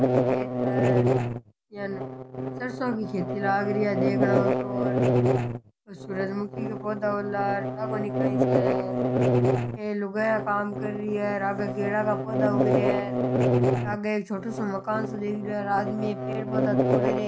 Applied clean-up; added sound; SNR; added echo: none; Buzz; -4 dB; none.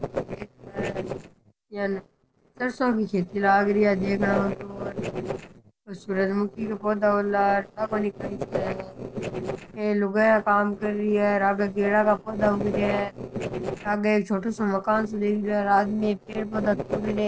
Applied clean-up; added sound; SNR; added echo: neural separator model SepFormer DNS4.